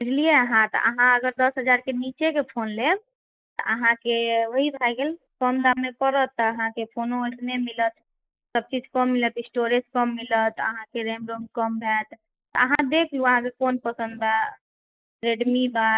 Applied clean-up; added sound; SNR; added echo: neural mask model Resemble Enhance denoiser.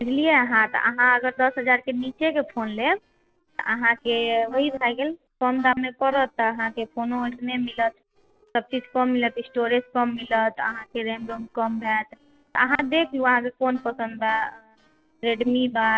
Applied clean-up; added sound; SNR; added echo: neural separator model SepFormer DNS4.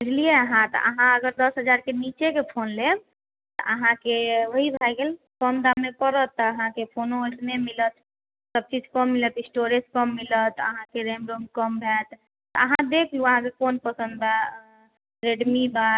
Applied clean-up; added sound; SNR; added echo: none; none; none; none.